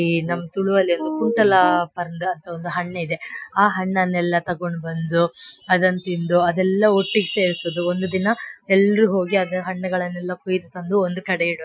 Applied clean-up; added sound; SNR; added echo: classical method Wiener filter.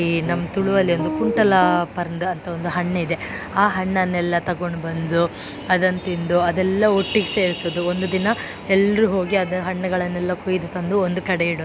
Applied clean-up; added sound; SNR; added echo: none; Piano; 6 dB; none.